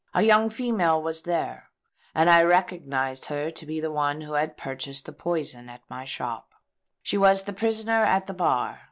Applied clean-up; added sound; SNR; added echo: none; none; none; none.